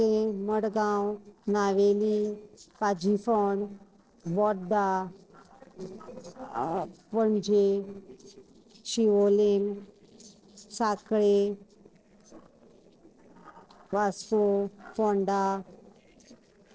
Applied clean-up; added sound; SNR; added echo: neural separator model SepFormer DNS4.